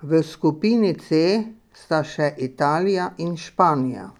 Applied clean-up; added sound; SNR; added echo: none; none; none; none.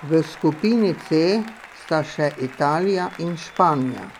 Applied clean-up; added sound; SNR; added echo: none; Applause; 20 dB; none.